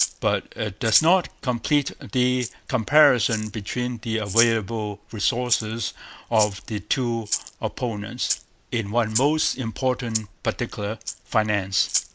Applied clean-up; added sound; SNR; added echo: neural mask model Resemble Enhance denoiser.